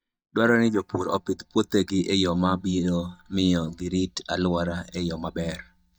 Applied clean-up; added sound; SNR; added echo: neural mask model DeepFilterNet 3.